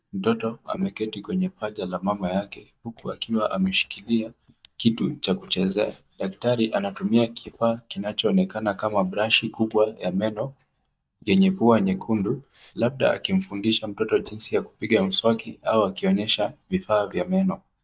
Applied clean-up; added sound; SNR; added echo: neural mask model DeepFilterNet 3.